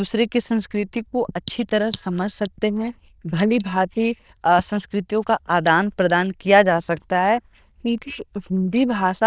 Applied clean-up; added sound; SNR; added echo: neural diffusion model UNIVERSE++.